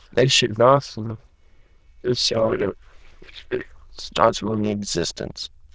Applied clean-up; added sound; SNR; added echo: neural diffusion model UNIVERSE++.